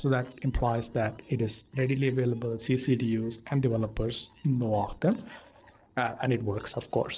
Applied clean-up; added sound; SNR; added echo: neural separator model SepFormer DNS4.